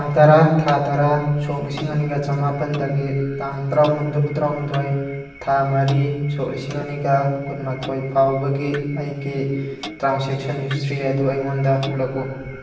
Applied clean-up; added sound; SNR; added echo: none; Clock; 19 dB; reverberation time 1.1 s.